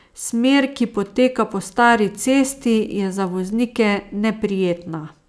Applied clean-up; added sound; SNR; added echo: none; none; none; none.